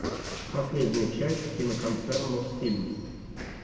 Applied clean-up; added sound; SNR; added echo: none; Crushing; 13 dB; reverberation time 2.1 s.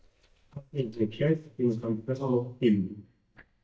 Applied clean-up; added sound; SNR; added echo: neural mask model DeepFilterNet 3.